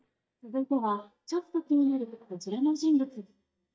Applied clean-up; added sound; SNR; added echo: neural mask model DeepFilterNet 3.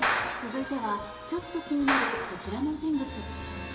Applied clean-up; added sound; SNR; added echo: none; Clapping; 2 dB; reverberation time 1.2 s.